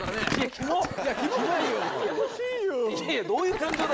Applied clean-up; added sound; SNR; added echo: none; Crumpling, crinkling; 10 dB; none.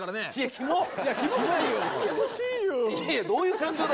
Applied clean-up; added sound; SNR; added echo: none; none; none; none.